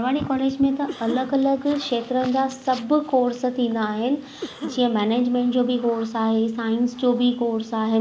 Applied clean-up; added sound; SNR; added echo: none; Cough; 15 dB; none.